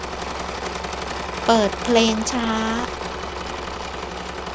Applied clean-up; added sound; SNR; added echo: none; Engine / Mechanisms; 4 dB; none.